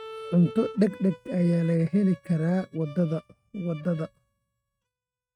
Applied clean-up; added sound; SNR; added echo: neural mask model RNNoise.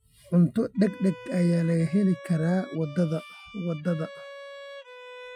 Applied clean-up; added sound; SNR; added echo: classical method Wiener filter.